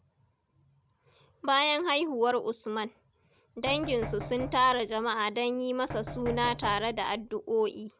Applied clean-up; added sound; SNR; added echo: none; Knock; 10 dB; none.